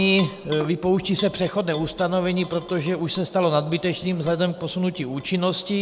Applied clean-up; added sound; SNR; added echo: none; Tap / Glass; 17 dB; none.